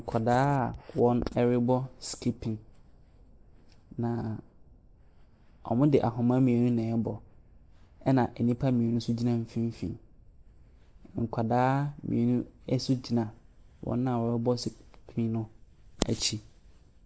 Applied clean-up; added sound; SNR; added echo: none; none; none; none.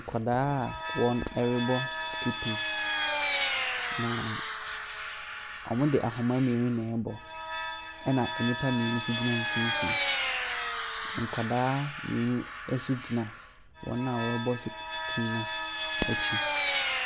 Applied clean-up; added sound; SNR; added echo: none; Vehicle; 1 dB; none.